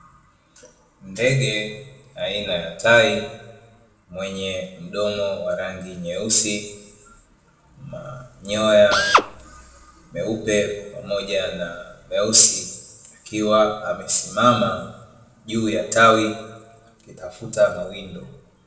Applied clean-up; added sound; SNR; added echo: none; Drill; -2 dB; reverberation time 0.8 s.